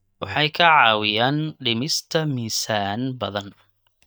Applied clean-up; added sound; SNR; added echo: neural mask model DeepFilterNet 3.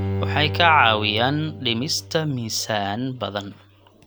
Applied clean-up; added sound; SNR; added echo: none; Bowed string instrument; 8 dB; none.